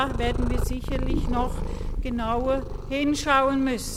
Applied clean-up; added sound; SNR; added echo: none; Purr; 2 dB; none.